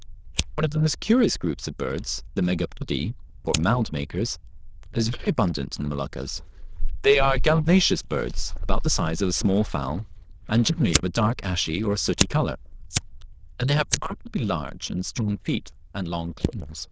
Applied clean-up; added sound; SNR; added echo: neural diffusion model UNIVERSE++.